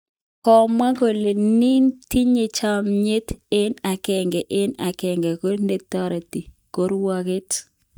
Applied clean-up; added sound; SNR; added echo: neural mask model DeepFilterNet 3.